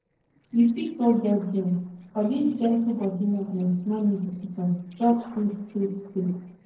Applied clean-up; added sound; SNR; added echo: neural separator model SepFormer DNS4.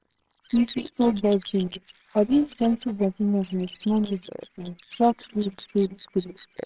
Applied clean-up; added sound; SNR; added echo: neural separator model SepFormer WHAMR!.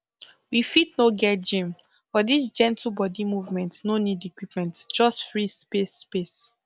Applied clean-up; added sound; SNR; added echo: none; none; none; none.